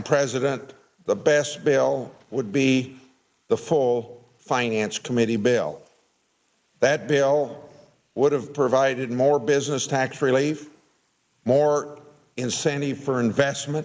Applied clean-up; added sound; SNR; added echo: neural mask model Resemble Enhance denoiser.